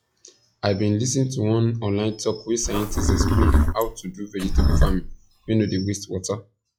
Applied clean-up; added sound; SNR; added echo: classical method log-MMSE.